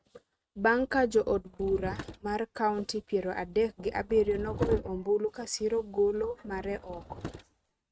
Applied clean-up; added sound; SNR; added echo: neural mask model RNNoise.